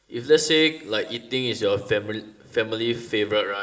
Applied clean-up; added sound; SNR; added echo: none; none; none; reverberation time 1.8 s.